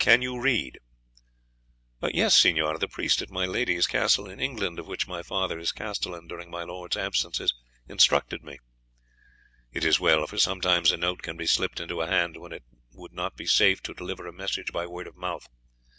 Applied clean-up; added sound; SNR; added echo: none; none; none; none.